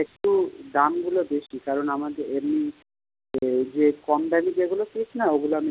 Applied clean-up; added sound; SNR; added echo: none; none; none; none.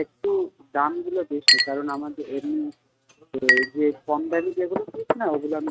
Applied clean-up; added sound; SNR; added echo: neural mask model RNNoise.